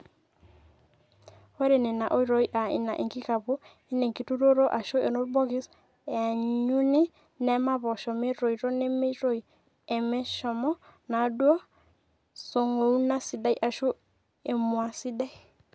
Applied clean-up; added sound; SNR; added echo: none; none; none; none.